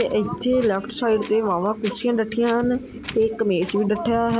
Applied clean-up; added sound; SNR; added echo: none; Wind; 18 dB; none.